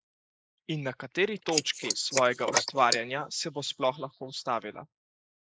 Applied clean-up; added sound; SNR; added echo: neural mask model Resemble Enhance denoiser.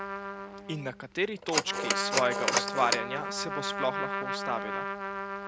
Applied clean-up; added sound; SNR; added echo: none; Telephone + Trumpet; -1 dB; none.